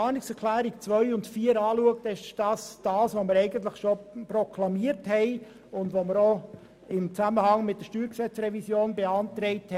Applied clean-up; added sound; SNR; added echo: none; none; none; none.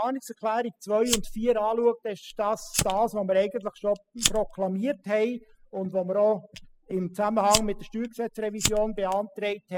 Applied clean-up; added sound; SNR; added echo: classical method spectral subtraction.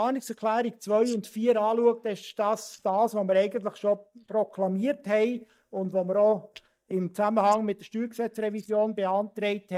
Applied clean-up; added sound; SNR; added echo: neural mask model DeepFilterNet 3.